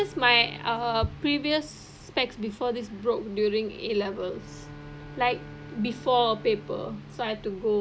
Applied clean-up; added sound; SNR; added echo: none; Bowed string instrument; 18 dB; none.